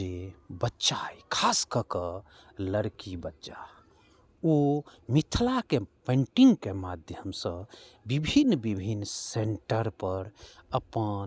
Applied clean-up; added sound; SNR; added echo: none; none; none; none.